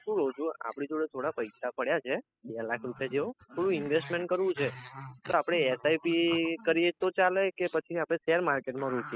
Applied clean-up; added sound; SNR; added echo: classical method spectral subtraction.